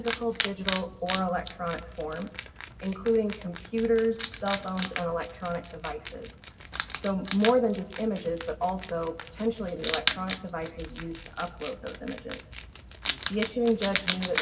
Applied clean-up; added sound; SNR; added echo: none; Wild animals; 4 dB; reverberation time 1.6 s.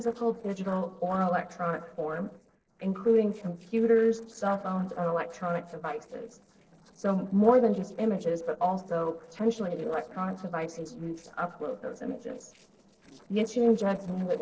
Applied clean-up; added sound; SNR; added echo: neural separator model SepFormer DNS4.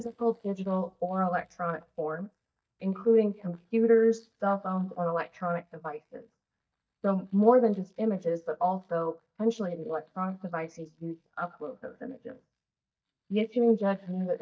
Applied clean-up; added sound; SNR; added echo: neural mask model DeepFilterNet 3.